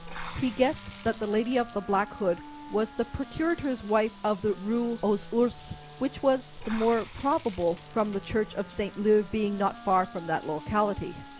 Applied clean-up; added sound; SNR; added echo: none; Bathtub (filling or washing) / Water + Wind instrument, woodwind instrument; 15 dB; none.